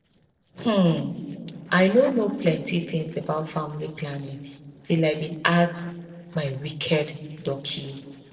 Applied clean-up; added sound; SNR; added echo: neural separator model SepFormer DNS4.